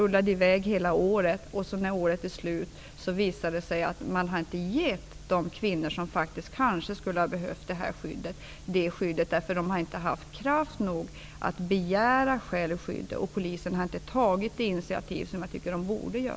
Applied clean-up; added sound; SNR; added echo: none; none; none; none.